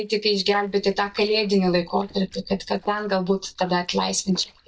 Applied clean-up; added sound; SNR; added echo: neural mask model DeepFilterNet 3.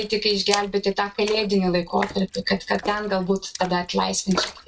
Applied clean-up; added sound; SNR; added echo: neural mask model RNNoise.